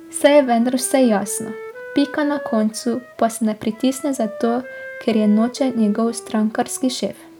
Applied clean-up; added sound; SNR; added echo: none; Wind instrument, woodwind instrument; 16 dB; none.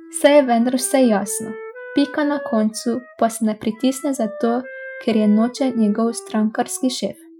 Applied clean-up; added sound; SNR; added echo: classical method Wiener filter.